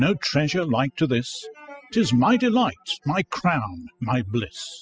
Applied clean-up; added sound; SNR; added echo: classical method spectral subtraction.